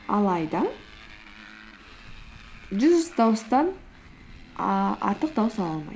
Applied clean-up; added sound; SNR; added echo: none; Motorcycle; 20 dB; none.